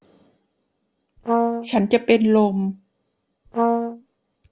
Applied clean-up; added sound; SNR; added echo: none; Brass instrument; -1 dB; none.